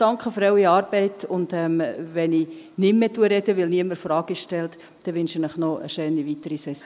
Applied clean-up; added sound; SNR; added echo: none; none; none; none.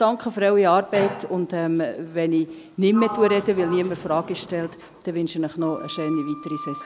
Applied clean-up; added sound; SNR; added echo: none; Sliding door; 14 dB; none.